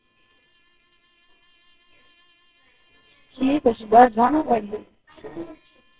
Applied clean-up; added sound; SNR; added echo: neural separator model SepFormer WHAMR!.